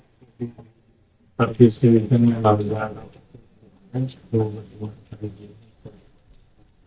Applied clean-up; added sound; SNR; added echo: neural mask model DeepFilterNet 3.